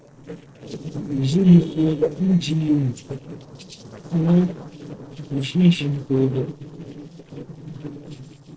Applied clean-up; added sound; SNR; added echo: neural separator model SepFormer DNS4.